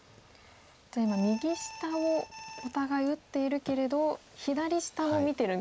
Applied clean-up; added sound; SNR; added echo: none; Alarm; 14 dB; none.